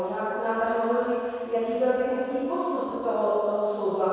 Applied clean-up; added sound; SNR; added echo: none; none; none; reverberation time 2.2 s.